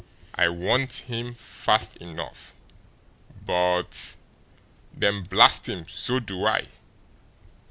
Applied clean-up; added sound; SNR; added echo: none; none; none; none.